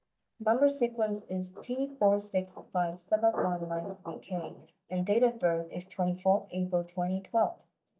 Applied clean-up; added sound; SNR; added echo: neural mask model DeepFilterNet 3.